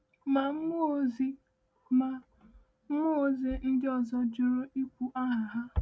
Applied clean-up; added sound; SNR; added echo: none; none; none; none.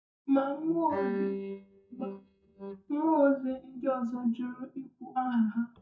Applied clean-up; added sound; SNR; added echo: neural mask model DeepFilterNet 3.